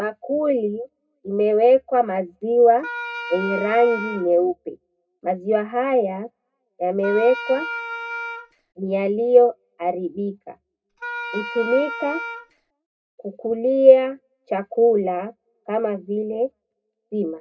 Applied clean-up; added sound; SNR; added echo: none; Wind instrument, woodwind instrument; 9 dB; reverberation time 0.2 s.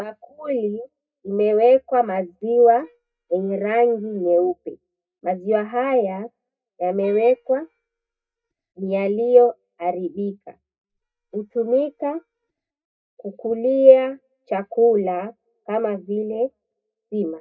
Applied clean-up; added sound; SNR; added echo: neural mask model DeepFilterNet 3.